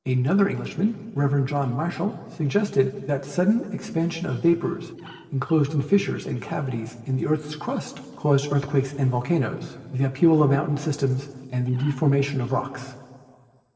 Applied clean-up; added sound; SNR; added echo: neural separator model SepFormer DNS4.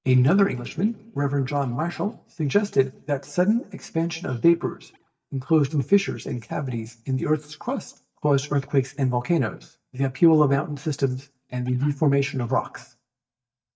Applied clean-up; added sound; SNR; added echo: neural mask model DeepFilterNet 3.